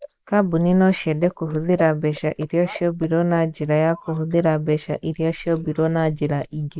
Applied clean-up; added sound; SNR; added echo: neural mask model Resemble Enhance denoiser.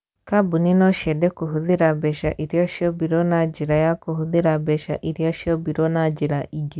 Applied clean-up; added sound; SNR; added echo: none; none; none; none.